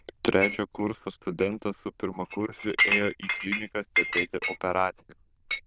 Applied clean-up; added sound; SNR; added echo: neural diffusion model UNIVERSE++.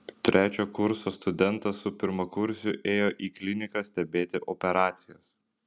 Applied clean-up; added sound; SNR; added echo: none; none; none; none.